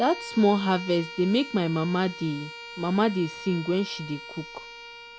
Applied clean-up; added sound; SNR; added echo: none; Bowed string instrument; 14 dB; none.